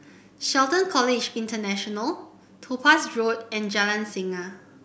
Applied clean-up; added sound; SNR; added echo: none; none; none; none.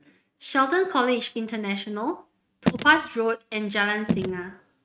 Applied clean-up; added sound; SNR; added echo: neural mask model RNNoise.